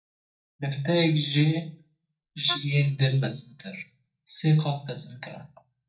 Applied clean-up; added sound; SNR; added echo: neural mask model DeepFilterNet 3.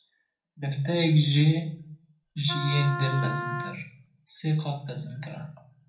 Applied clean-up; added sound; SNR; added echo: none; Wind instrument, woodwind instrument; 7 dB; reverberation time 0.4 s.